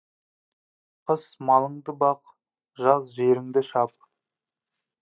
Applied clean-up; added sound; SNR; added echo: neural mask model DeepFilterNet 3.